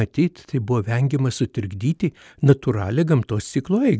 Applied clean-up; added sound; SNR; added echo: none; none; none; none.